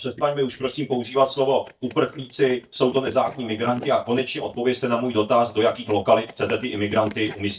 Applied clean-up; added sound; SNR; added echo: neural mask model DeepFilterNet 3.